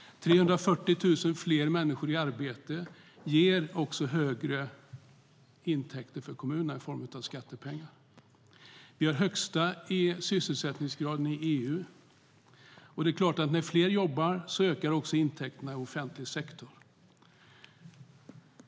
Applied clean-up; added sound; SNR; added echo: none; none; none; none.